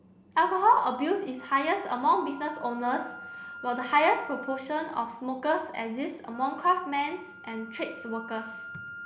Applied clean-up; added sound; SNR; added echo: none; Wind instrument, woodwind instrument; 17 dB; none.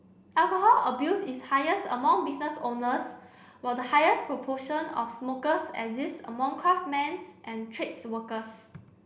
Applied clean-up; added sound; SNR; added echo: none; none; none; none.